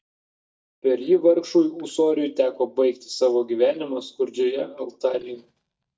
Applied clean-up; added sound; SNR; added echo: neural mask model DeepFilterNet 3.